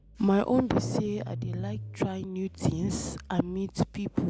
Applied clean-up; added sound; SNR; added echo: none; Engine starting / Car; 12 dB; none.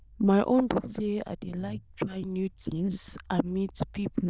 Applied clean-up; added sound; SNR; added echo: neural diffusion model UNIVERSE++.